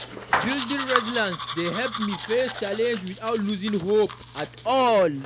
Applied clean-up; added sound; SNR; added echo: none; Domestic sounds, home sounds; 4 dB; none.